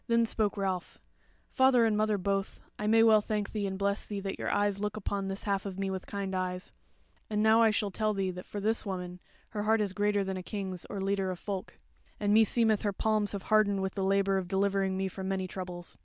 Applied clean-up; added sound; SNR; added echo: none; none; none; none.